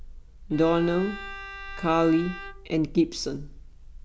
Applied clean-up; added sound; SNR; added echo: none; Bowed string instrument; 15 dB; none.